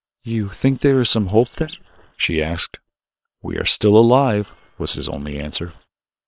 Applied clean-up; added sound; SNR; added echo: neural separator model SepFormer WHAM!.